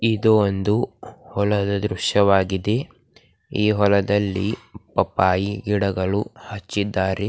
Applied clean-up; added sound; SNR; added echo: none; none; none; none.